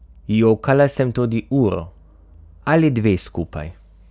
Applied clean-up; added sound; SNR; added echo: none; none; none; none.